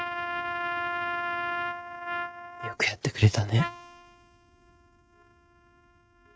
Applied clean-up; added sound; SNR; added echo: neural mask model RNNoise.